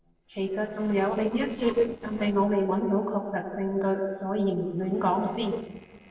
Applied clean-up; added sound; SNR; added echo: neural separator model SepFormer DNS4.